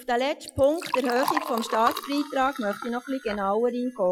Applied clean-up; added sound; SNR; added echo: classical method Wiener filter.